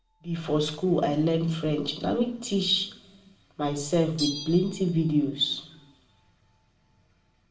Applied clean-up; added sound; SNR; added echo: none; Bell; 18 dB; reverberation time 0.5 s.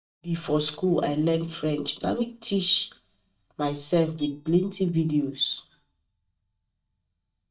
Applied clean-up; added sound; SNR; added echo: neural mask model DeepFilterNet 3.